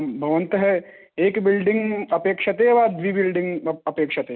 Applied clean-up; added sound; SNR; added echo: none; none; none; none.